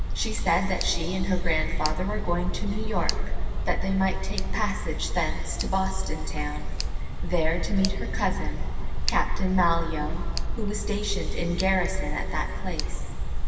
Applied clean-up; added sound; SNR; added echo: none; Tick; -4 dB; reverberation time 2.4 s.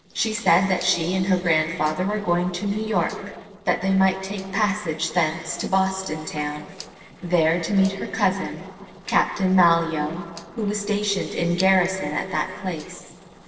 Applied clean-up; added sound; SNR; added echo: neural separator model SepFormer DNS4.